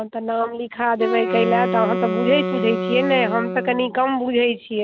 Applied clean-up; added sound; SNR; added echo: none; Wind instrument, woodwind instrument; 4 dB; none.